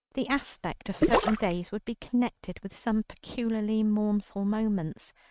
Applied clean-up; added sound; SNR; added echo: neural mask model RNNoise.